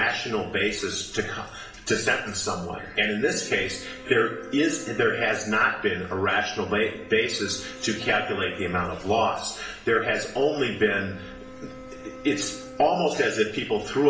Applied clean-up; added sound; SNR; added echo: none; Wind instrument, woodwind instrument; 18 dB; reverberation time 0.5 s.